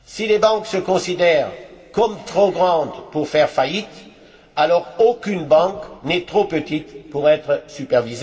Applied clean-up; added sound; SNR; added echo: none; none; none; reverberation time 2.0 s.